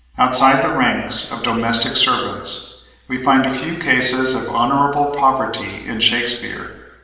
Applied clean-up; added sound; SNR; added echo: none; Marimba, xylophone; 15 dB; reverberation time 1.1 s.